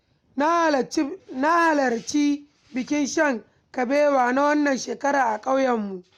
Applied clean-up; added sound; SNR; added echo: none; none; none; none.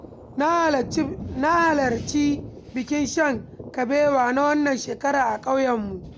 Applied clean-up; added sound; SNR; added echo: none; Thunder; 15 dB; none.